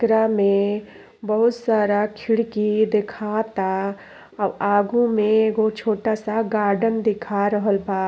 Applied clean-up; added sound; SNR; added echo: none; none; none; none.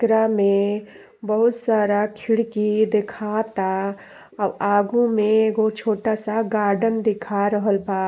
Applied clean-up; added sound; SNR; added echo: neural mask model Resemble Enhance denoiser.